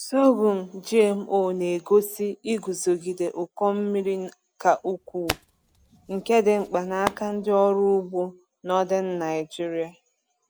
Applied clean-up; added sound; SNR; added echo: none; Hands; 13 dB; none.